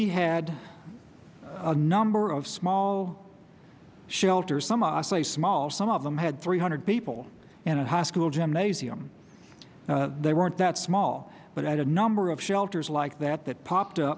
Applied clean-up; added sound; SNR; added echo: none; none; none; none.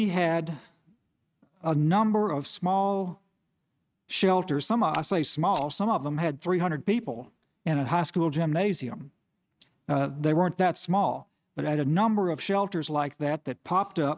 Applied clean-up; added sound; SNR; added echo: neural mask model RNNoise.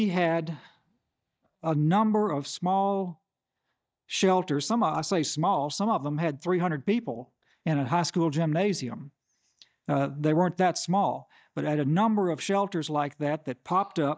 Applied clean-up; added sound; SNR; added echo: neural mask model DeepFilterNet 3.